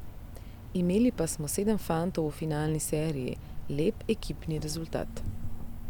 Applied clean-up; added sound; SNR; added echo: none; Cricket; 7 dB; none.